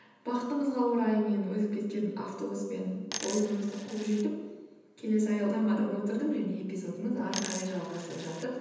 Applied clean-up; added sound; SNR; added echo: none; Coin (dropping); 10 dB; reverberation time 1.1 s.